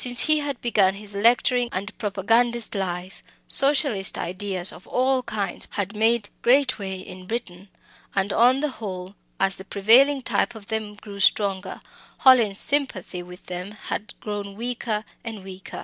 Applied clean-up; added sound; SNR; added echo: none; none; none; none.